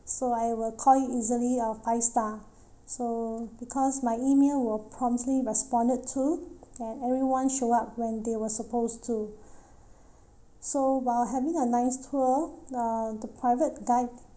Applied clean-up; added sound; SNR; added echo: none; none; none; none.